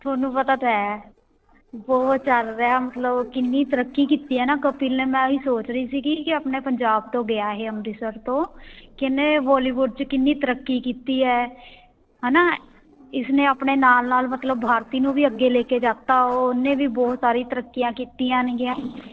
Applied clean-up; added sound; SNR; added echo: neural separator model SepFormer DNS4.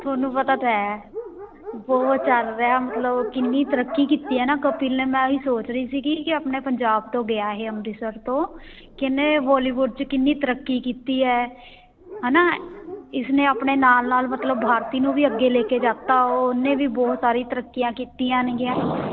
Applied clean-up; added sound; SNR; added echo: none; Dog; 14 dB; none.